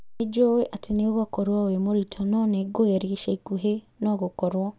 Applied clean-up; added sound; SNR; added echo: none; none; none; none.